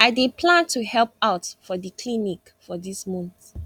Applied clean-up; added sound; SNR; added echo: none; none; none; none.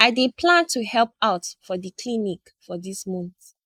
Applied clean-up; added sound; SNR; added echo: neural mask model Resemble Enhance denoiser.